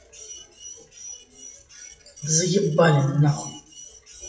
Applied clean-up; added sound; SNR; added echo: classical method WPE with log-MMSE.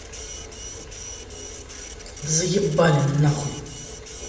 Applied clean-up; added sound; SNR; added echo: none; Printer; 15 dB; reverberation time 1.2 s.